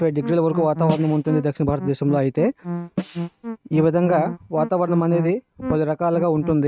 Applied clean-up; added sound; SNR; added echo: neural mask model RNNoise.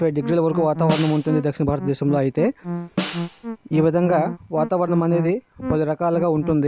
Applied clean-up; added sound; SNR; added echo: none; Musical instrument + Snare drum; 8 dB; none.